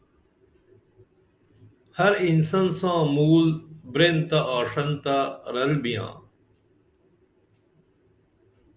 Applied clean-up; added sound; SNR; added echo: none; none; none; none.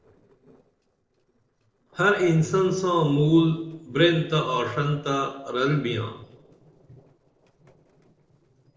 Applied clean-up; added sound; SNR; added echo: neural separator model SepFormer DNS4.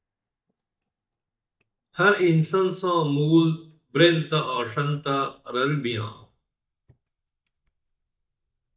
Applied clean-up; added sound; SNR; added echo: neural mask model DeepFilterNet 3.